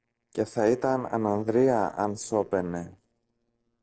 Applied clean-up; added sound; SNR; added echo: neural separator model SepFormer DNS4.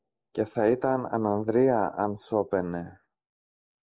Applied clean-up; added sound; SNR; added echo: neural mask model Resemble Enhance denoiser.